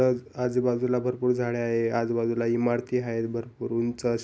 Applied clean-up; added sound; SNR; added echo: none; none; none; none.